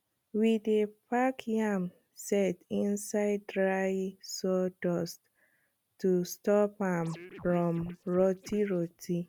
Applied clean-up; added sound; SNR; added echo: none; Scratching (performance technique); 19 dB; none.